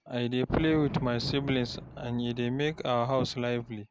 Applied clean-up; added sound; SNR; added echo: none; Fireworks; 12 dB; none.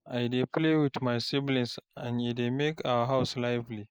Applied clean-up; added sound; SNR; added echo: neural mask model Resemble Enhance denoiser.